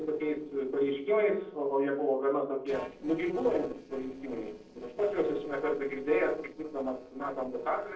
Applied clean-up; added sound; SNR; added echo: neural separator model SepFormer DNS4.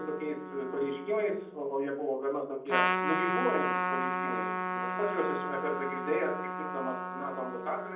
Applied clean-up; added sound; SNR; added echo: none; Trumpet; 0 dB; reverberation time 0.6 s.